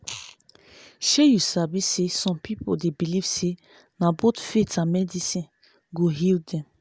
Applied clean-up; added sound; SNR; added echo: none; none; none; none.